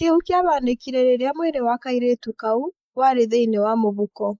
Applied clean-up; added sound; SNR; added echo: neural mask model Resemble Enhance denoiser.